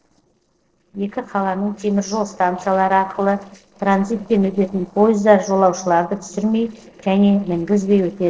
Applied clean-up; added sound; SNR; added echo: neural separator model SepFormer DNS4.